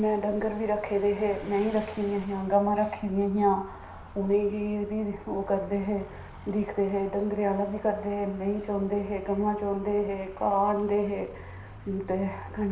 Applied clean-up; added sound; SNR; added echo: none; Vehicle; 17 dB; reverberation time 0.5 s.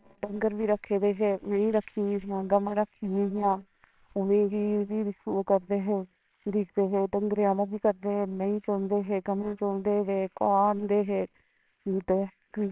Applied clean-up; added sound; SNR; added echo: neural separator model SepFormer WHAMR!.